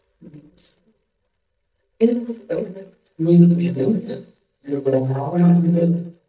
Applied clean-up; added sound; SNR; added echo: neural mask model DeepFilterNet 3.